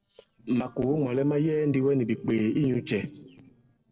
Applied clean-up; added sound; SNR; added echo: neural separator model SepFormer DNS4.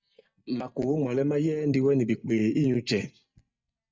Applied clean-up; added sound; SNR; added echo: neural mask model DeepFilterNet 3.